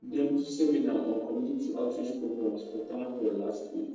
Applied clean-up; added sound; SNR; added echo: neural separator model SepFormer DNS4.